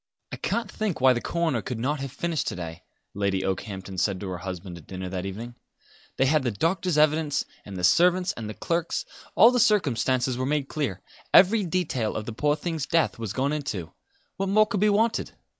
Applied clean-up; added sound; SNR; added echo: none; none; none; none.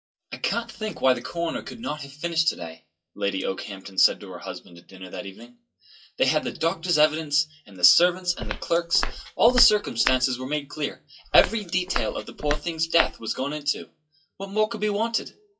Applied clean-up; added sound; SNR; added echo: classical method WPE with log-MMSE.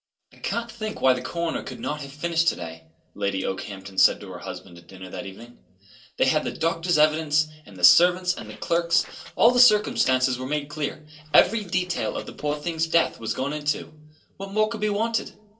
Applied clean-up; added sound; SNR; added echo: neural separator model SepFormer DNS4.